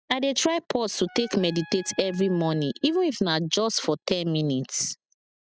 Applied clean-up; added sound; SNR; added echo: classical method spectral subtraction.